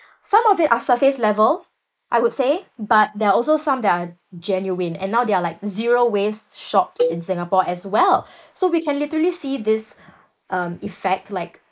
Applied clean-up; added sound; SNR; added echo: neural mask model Resemble Enhance denoiser.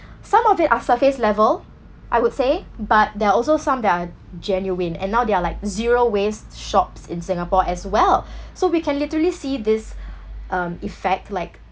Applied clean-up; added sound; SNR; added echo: none; none; none; none.